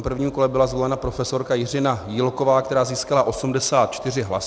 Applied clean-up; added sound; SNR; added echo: none; none; none; none.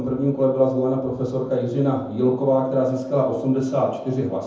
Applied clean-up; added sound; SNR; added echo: none; none; none; reverberation time 0.7 s.